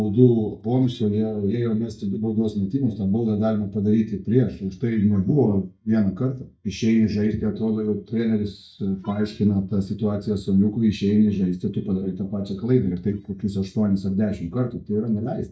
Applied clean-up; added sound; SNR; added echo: neural mask model DeepFilterNet 3.